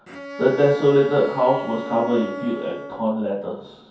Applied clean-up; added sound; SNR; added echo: none; Bowed string instrument; 12 dB; reverberation time 0.6 s.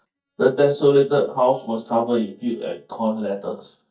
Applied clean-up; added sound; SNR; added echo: neural mask model DeepFilterNet 3.